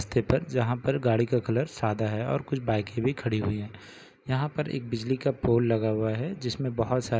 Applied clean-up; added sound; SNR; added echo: none; none; none; none.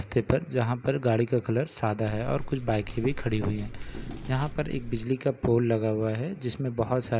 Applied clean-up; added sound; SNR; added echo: none; Walk, footsteps; 8 dB; none.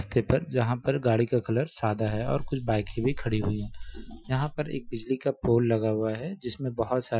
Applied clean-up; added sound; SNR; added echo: classical method Wiener filter.